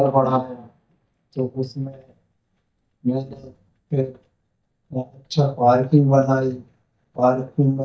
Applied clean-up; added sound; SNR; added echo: neural mask model DeepFilterNet 3.